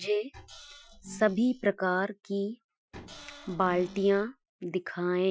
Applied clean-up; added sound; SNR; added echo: classical method Wiener filter.